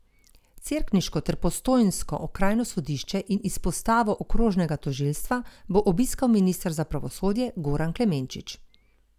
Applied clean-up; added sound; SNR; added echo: none; none; none; none.